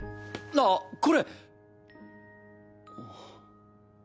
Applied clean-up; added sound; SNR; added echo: none; none; none; none.